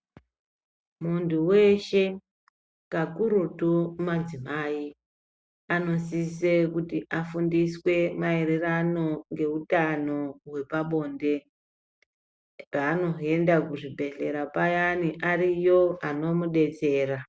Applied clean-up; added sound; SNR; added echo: none; none; none; none.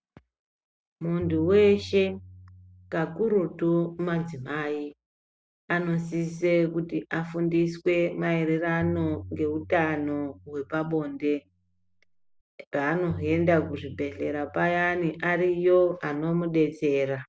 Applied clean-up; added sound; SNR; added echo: none; Tabla; 17 dB; none.